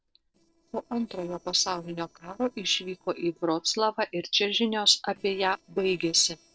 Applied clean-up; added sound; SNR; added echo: neural separator model SepFormer DNS4.